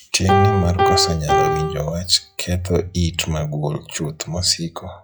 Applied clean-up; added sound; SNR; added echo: classical method log-MMSE.